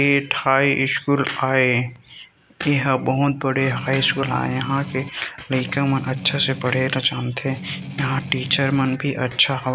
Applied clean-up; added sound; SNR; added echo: none; Strum; 11 dB; none.